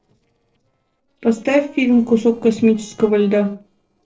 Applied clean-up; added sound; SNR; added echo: neural separator model SepFormer DNS4.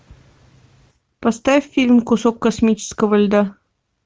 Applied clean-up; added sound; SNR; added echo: none; none; none; none.